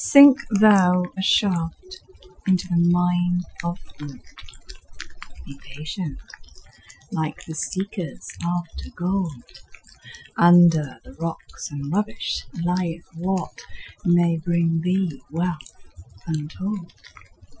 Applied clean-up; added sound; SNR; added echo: classical method Wiener filter.